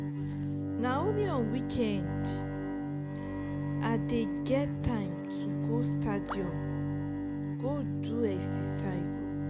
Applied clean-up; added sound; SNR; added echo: none; Bowed string instrument; 0 dB; none.